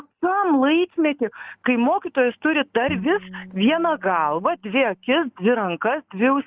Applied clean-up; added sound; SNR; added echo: neural mask model DeepFilterNet 3.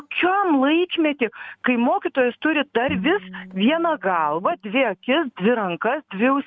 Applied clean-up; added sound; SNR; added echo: neural mask model RNNoise.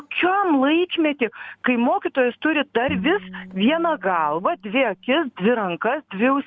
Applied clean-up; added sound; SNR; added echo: none; Bowed string instrument; 15 dB; none.